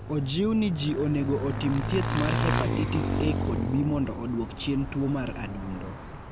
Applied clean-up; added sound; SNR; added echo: none; Motorcycle / Engine; 2 dB; none.